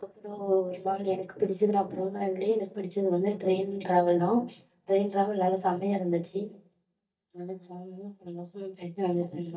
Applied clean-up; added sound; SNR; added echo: neural mask model DeepFilterNet 3.